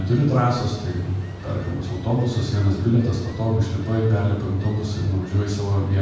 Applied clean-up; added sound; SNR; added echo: none; Ocean; 20 dB; reverberation time 1.2 s.